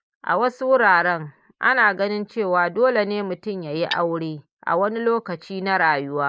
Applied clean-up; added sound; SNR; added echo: neural mask model Resemble Enhance denoiser.